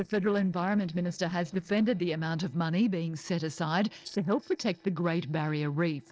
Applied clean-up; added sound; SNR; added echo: neural separator model SepFormer DNS4.